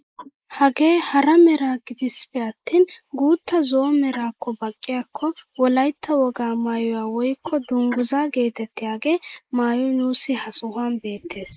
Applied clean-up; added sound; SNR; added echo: neural mask model Resemble Enhance denoiser.